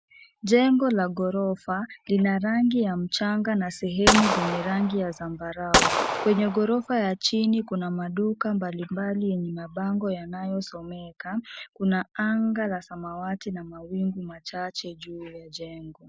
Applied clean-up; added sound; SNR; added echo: none; Gunshot, gunfire; 0 dB; none.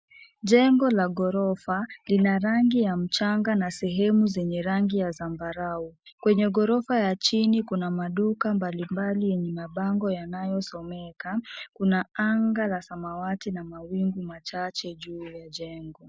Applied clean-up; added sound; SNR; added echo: none; none; none; none.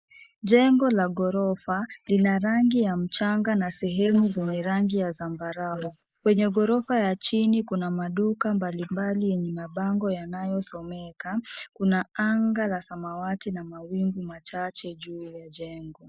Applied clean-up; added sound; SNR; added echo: neural mask model Resemble Enhance denoiser.